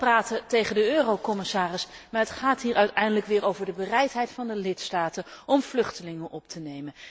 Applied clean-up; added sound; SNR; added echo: none; none; none; none.